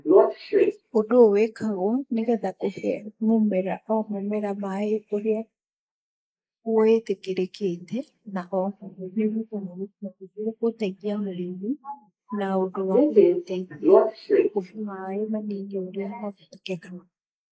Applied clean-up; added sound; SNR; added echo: neural mask model Resemble Enhance denoiser.